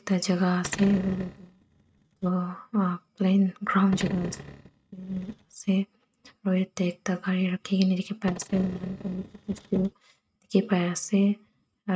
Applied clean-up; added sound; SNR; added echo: neural mask model RNNoise.